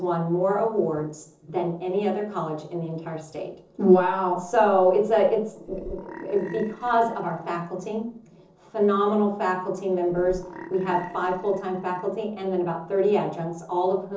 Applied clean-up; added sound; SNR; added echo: neural separator model SepFormer DNS4.